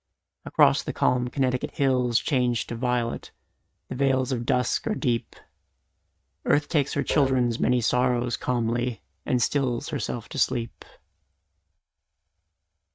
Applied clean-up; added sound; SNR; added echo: neural mask model RNNoise.